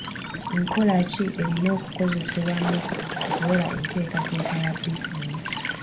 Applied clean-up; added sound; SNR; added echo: none; Walk, footsteps / Stream / Trickle, dribble / Chirp, tweet; 4 dB; reverberation time 0.8 s.